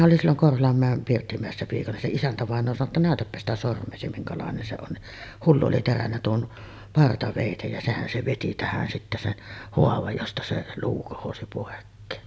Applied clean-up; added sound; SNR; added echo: none; none; none; none.